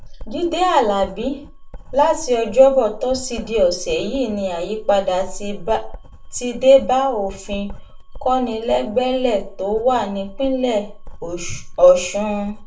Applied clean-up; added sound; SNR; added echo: none; Writing; 13 dB; reverberation time 0.3 s.